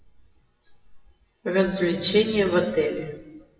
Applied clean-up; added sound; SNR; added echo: classical method WPE with log-MMSE.